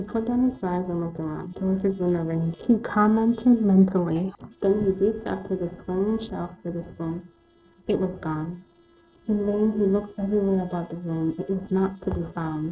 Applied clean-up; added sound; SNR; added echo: neural separator model SepFormer DNS4.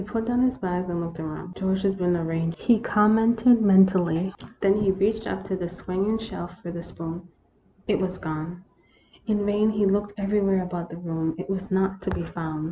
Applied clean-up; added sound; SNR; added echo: none; none; none; none.